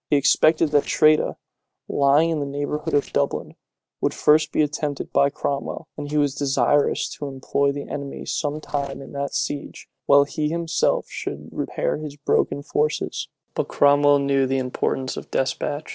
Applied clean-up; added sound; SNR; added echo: neural separator model SepFormer DNS4.